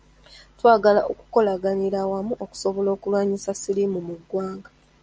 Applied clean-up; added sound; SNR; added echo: none; none; none; none.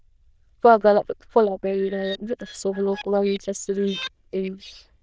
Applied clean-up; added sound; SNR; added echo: neural diffusion model UNIVERSE++.